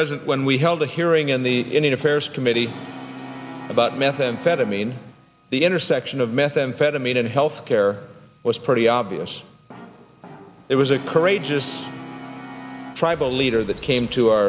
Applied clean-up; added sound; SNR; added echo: none; Chirp, tweet + Brass instrument; 18 dB; none.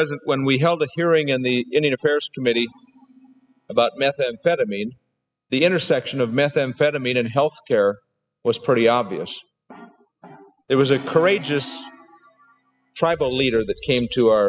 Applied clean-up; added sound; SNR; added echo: classical method spectral subtraction.